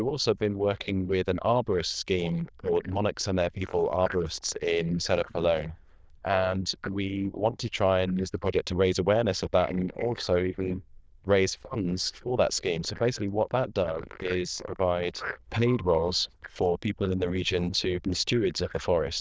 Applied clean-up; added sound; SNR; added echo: neural diffusion model UNIVERSE++.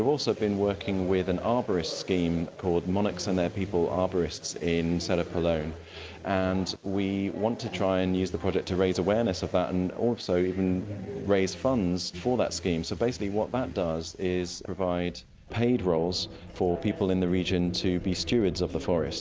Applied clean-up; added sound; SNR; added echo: none; none; none; none.